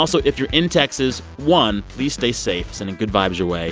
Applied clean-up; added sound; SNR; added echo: none; none; none; none.